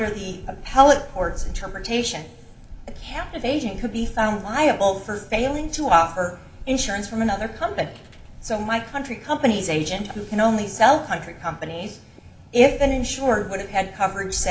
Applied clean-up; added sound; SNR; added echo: none; Thunder / Rain; 13 dB; reverberation time 0.8 s.